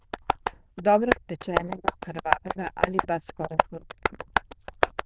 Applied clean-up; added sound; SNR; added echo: neural diffusion model UNIVERSE++.